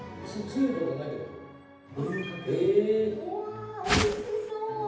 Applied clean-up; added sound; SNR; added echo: none; Whoosh, swoosh, swish; -1 dB; reverberation time 0.8 s.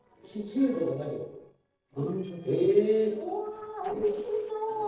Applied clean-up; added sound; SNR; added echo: neural separator model SepFormer DNS4.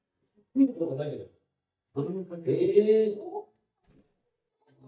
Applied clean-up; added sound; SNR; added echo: neural mask model DeepFilterNet 3.